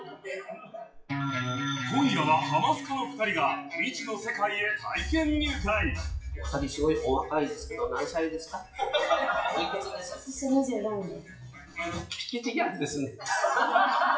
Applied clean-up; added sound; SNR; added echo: classical method WPE with log-MMSE.